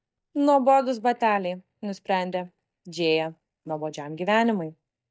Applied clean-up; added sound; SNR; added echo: neural mask model DeepFilterNet 3.